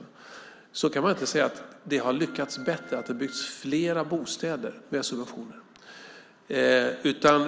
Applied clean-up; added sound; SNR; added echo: none; Organ; 19 dB; none.